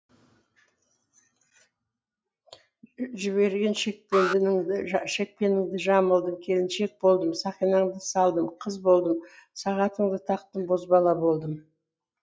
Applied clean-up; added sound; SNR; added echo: classical method log-MMSE.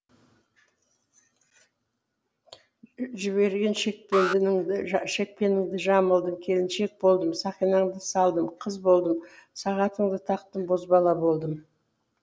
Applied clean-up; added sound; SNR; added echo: none; Alarm; 9 dB; none.